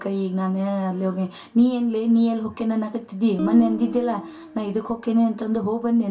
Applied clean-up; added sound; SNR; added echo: none; Guitar; 9 dB; reverberation time 0.2 s.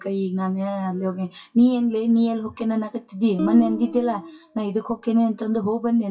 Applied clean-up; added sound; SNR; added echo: classical method WPE with log-MMSE.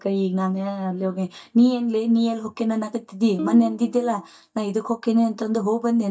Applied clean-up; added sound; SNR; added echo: neural mask model DeepFilterNet 3.